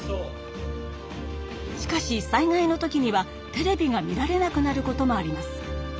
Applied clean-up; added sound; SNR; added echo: none; none; none; none.